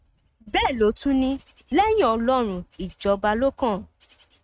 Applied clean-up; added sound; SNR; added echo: neural mask model RNNoise.